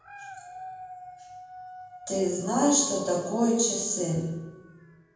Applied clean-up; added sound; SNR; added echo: none; Dog; 17 dB; reverberation time 1.2 s.